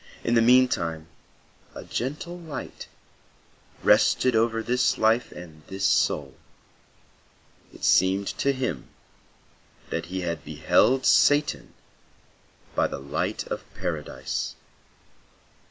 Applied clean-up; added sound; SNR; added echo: none; none; none; none.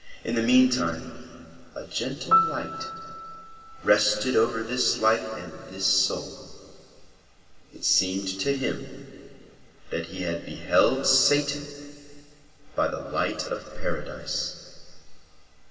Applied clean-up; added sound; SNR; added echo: none; Piano; 10 dB; reverberation time 2.7 s.